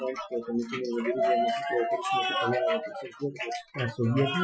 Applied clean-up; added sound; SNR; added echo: classical method Wiener filter.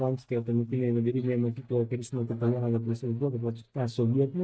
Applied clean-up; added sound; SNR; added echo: neural mask model DeepFilterNet 3.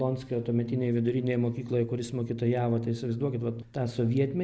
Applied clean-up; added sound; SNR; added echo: none; none; none; none.